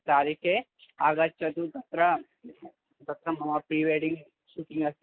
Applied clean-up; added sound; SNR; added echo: none; none; none; none.